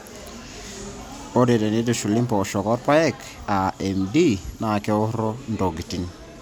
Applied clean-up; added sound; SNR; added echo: none; none; none; none.